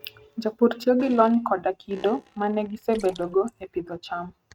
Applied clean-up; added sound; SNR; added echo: neural mask model RNNoise.